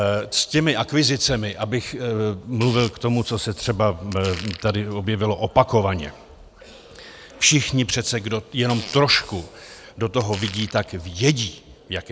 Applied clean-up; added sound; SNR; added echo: none; Fart; 17 dB; none.